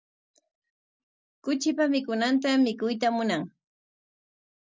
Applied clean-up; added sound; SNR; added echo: none; none; none; none.